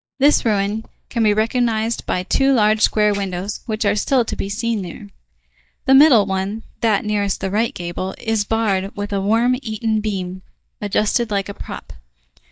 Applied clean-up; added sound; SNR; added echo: neural mask model DeepFilterNet 3.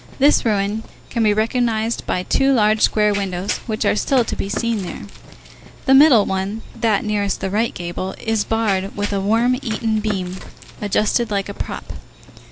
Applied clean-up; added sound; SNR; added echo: none; Run; 17 dB; none.